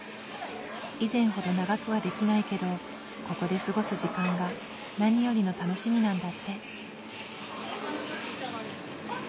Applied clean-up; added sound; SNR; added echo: none; none; none; none.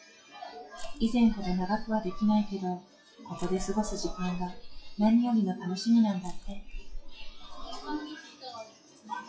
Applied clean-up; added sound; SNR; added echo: classical method WPE with log-MMSE.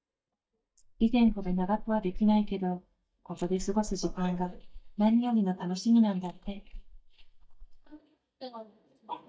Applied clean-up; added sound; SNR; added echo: neural mask model DeepFilterNet 3.